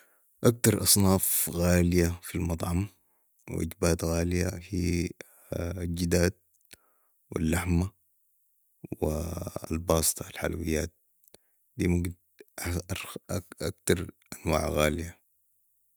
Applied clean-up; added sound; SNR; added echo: none; none; none; none.